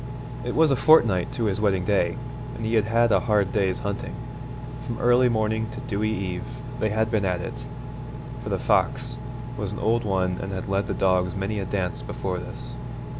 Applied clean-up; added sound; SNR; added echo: none; Engine; 7 dB; none.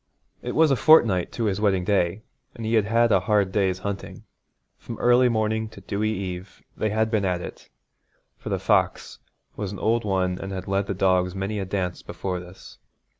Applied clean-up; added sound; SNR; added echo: none; none; none; none.